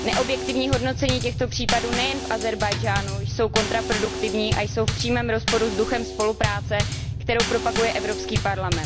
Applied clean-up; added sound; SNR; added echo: none; Bass drum / Snare drum / Drum kit; 2 dB; none.